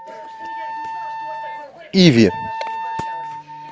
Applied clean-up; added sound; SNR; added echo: none; Wind instrument, woodwind instrument; 9 dB; none.